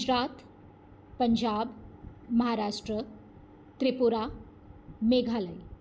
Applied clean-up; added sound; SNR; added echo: none; none; none; none.